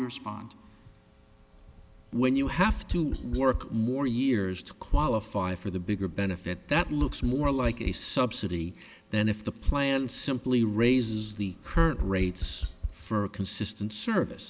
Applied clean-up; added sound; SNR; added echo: none; Tap; 8 dB; none.